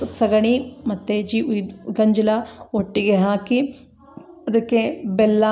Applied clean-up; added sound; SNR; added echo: none; none; none; none.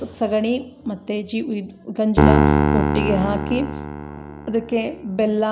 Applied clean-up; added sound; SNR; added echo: none; Piano; -1 dB; none.